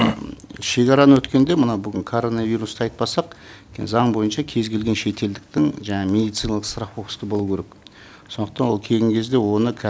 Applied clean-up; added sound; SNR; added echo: none; none; none; none.